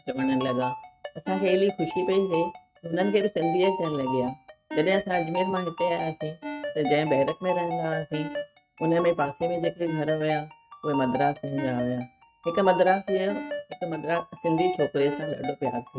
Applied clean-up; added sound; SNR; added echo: neural mask model RNNoise.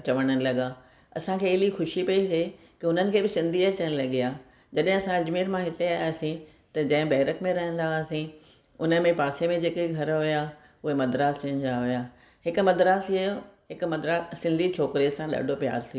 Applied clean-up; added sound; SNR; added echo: none; none; none; none.